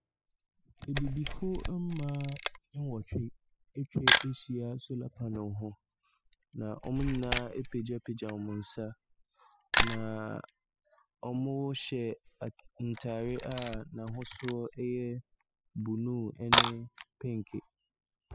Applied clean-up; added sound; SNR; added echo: classical method spectral subtraction.